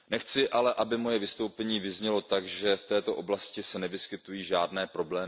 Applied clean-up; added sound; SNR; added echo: none; none; none; none.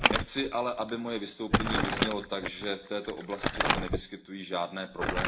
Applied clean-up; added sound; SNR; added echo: none; Crumpling, crinkling; -2 dB; reverberation time 0.4 s.